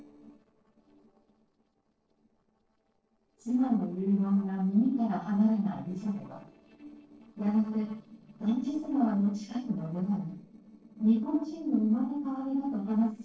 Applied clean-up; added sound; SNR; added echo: neural separator model SepFormer DNS4.